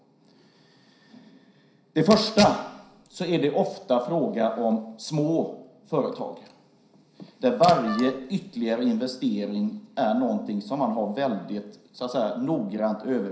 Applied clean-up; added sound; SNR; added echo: none; Wind instrument, woodwind instrument; 12 dB; reverberation time 0.5 s.